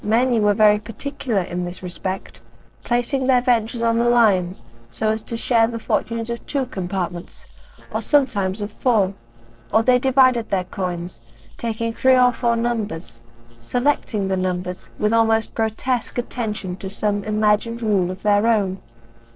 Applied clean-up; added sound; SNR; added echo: neural separator model SepFormer DNS4.